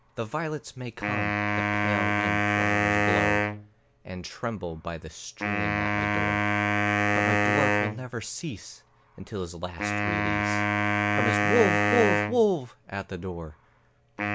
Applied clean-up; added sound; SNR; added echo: none; Wind instrument, woodwind instrument; -5 dB; none.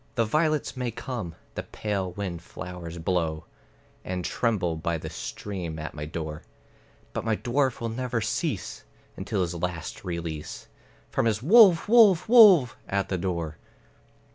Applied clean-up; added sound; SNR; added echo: none; none; none; none.